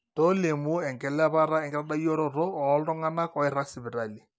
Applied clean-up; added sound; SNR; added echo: none; none; none; none.